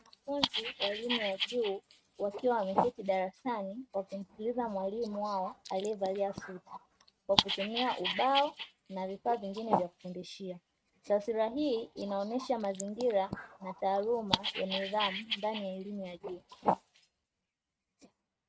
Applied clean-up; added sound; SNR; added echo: neural mask model RNNoise.